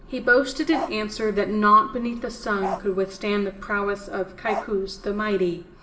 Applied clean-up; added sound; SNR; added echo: none; Bark; 8 dB; reverberation time 1.4 s.